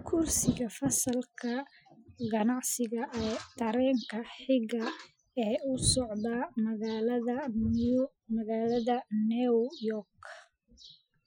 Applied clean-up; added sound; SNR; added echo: classical method Wiener filter.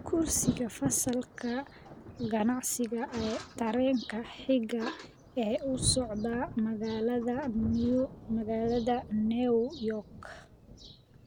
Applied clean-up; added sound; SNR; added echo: none; Thunder; 11 dB; none.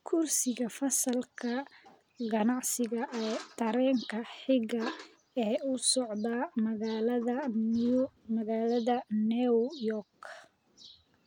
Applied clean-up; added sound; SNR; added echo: none; none; none; none.